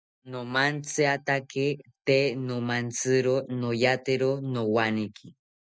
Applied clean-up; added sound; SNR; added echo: neural mask model DeepFilterNet 3.